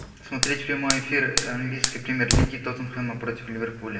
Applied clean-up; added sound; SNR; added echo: none; Fire; 1 dB; reverberation time 1.8 s.